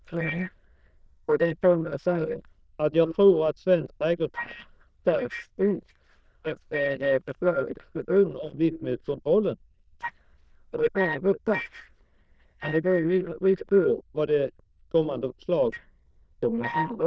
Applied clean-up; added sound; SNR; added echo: neural diffusion model UNIVERSE++.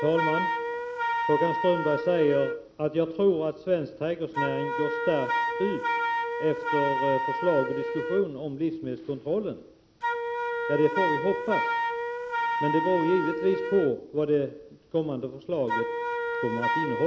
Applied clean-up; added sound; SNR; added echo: none; Wind instrument, woodwind instrument; 2 dB; none.